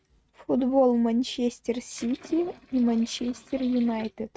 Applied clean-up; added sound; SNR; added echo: neural mask model RNNoise.